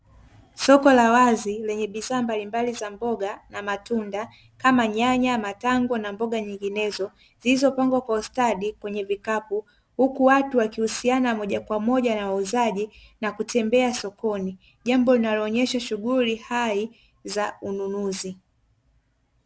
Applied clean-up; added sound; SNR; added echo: none; none; none; none.